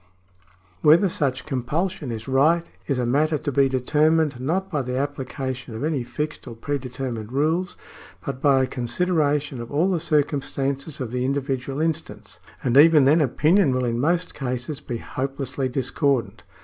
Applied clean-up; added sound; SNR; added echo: none; none; none; none.